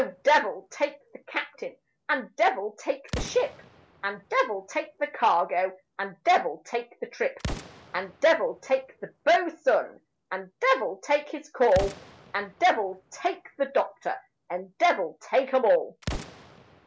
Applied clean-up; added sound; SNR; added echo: none; Explosion; 16 dB; none.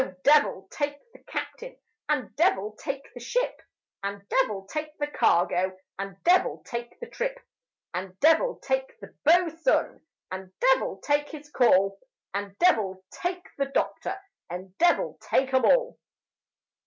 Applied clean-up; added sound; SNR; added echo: none; none; none; none.